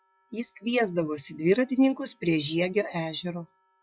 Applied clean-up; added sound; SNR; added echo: classical method log-MMSE.